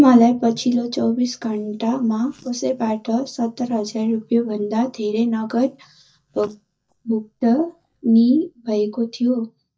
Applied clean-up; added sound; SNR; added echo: neural mask model DeepFilterNet 3.